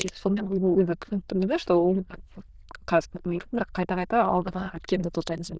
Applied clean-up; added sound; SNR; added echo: neural diffusion model UNIVERSE++.